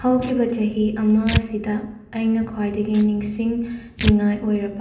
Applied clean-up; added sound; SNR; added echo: none; Tearing; 7 dB; reverberation time 0.8 s.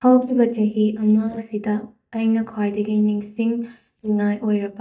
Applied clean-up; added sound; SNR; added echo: neural mask model DeepFilterNet 3.